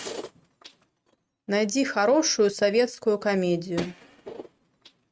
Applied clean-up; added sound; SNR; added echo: neural mask model RNNoise.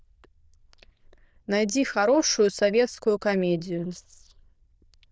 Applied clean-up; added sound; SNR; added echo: neural diffusion model UNIVERSE++.